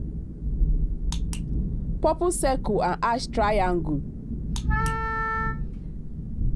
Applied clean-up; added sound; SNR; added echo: none; Wind instrument, woodwind instrument + Thunderstorm; -2 dB; none.